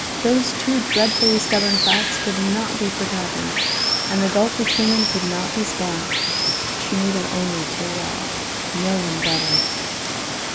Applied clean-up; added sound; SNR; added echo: none; Water; -1 dB; none.